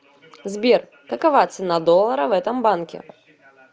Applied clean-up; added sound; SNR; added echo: none; none; none; none.